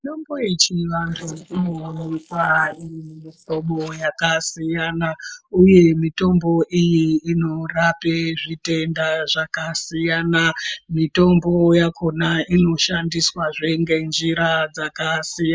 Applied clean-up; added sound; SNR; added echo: neural mask model Resemble Enhance denoiser.